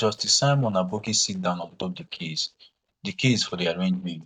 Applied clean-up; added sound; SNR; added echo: neural mask model DeepFilterNet 3.